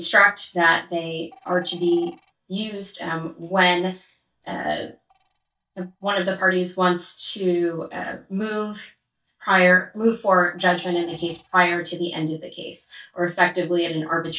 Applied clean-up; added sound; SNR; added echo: neural mask model DeepFilterNet 3.